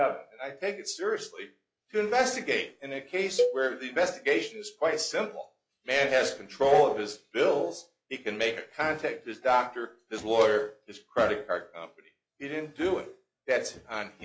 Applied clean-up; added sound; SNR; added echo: classical method log-MMSE.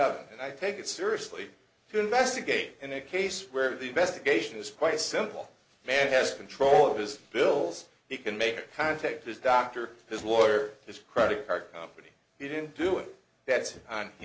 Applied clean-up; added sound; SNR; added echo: none; none; none; none.